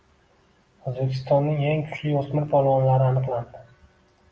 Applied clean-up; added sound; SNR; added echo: none; none; none; none.